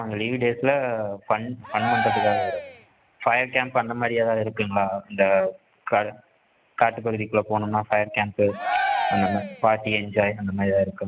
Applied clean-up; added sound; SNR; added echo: none; Cheering; 2 dB; none.